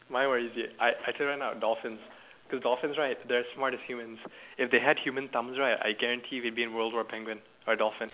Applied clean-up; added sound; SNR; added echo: none; none; none; none.